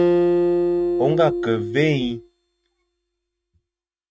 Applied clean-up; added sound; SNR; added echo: neural mask model RNNoise.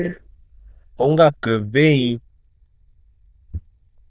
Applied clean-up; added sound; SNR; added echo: neural diffusion model UNIVERSE++.